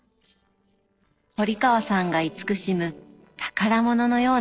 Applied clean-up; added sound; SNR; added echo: neural separator model SepFormer DNS4.